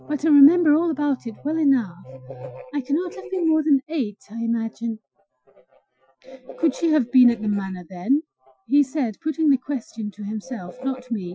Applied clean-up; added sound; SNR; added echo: classical method Wiener filter.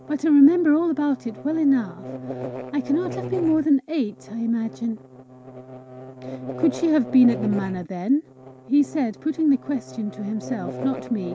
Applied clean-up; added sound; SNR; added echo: none; Buzz; 13 dB; none.